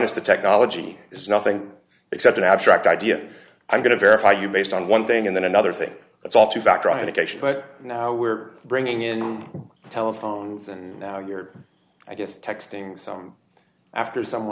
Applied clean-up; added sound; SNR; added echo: none; none; none; none.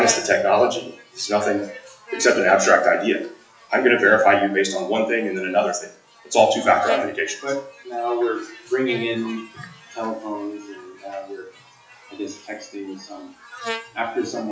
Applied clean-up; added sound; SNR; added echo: classical method WPE with log-MMSE.